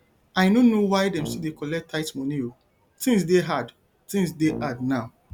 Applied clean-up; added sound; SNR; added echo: none; Brass instrument; 13 dB; none.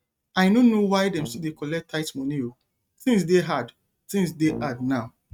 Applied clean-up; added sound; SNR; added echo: neural mask model RNNoise.